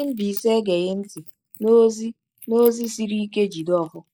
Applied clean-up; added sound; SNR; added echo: neural mask model Resemble Enhance denoiser.